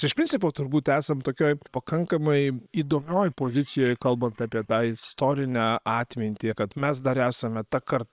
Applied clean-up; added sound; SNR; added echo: neural separator model SepFormer WHAM!.